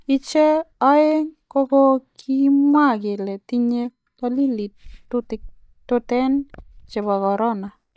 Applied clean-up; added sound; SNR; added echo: neural mask model DeepFilterNet 3.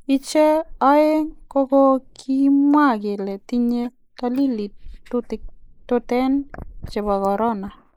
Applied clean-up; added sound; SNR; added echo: neural mask model Resemble Enhance denoiser.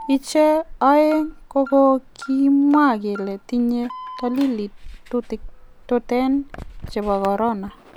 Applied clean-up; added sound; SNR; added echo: none; Alarm; 18 dB; none.